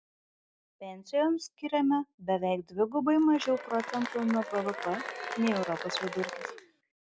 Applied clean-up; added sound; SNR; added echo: none; Applause / Cheering; 9 dB; none.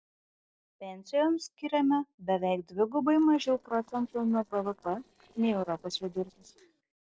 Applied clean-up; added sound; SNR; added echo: neural separator model SepFormer DNS4.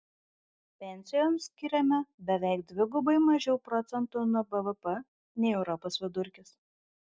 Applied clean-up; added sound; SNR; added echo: none; none; none; none.